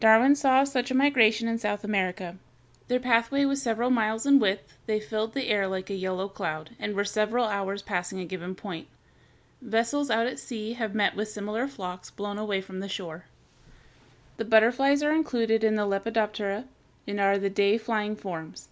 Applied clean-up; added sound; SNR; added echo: none; none; none; none.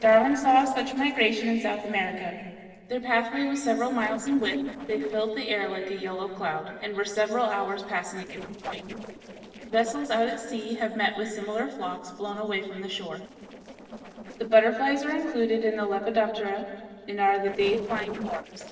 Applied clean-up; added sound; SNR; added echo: neural separator model SepFormer DNS4.